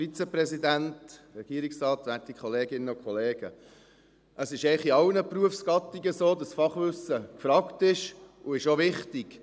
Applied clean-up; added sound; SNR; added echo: none; none; none; none.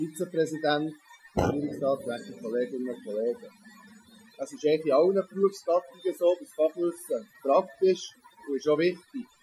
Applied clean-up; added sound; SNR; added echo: classical method Wiener filter.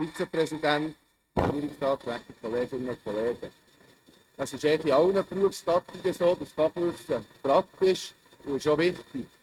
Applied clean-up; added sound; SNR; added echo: neural mask model RNNoise.